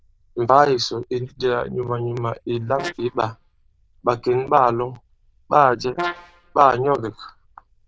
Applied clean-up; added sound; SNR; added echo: neural diffusion model UNIVERSE++.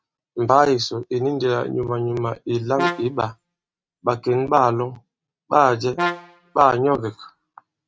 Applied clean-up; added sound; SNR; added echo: neural mask model RNNoise.